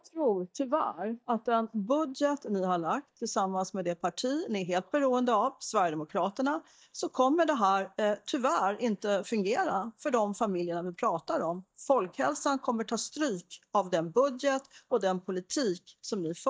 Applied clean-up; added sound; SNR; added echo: neural mask model DeepFilterNet 3.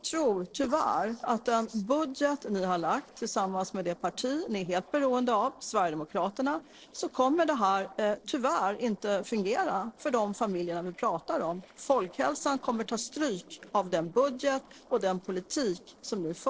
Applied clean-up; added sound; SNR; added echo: neural separator model SepFormer DNS4.